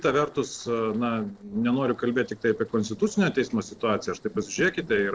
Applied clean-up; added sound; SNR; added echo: neural separator model SepFormer DNS4.